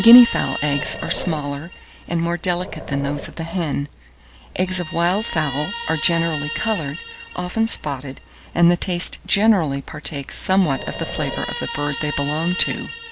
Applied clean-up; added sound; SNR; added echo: none; Growling + Guitar; 11 dB; none.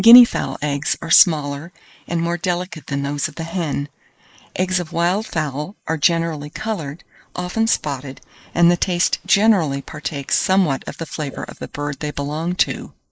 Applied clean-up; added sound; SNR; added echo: neural mask model Resemble Enhance denoiser.